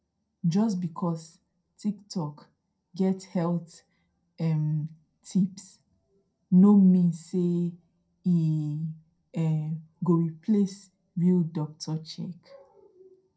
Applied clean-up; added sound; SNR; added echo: none; none; none; reverberation time 0.2 s.